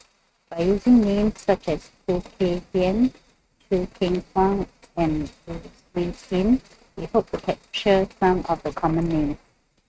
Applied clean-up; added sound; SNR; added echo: neural mask model RNNoise.